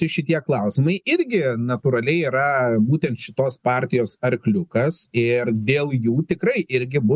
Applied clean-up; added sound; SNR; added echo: none; none; none; none.